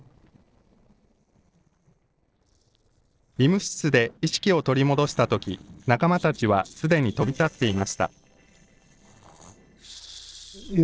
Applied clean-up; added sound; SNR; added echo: neural separator model SepFormer DNS4.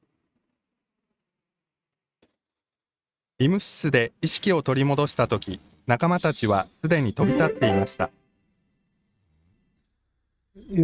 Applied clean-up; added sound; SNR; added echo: neural mask model RNNoise.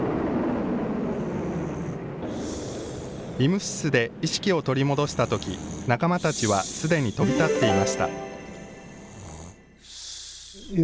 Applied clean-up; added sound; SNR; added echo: none; Breathing; 17 dB; none.